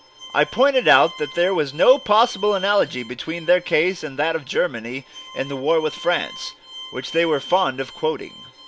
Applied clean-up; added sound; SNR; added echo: none; Bowed string instrument; 17 dB; none.